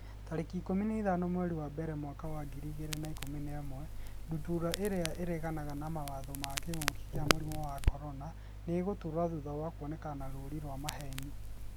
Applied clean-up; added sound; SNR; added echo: none; Crackle; 1 dB; none.